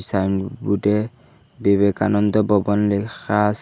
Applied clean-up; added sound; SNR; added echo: none; none; none; none.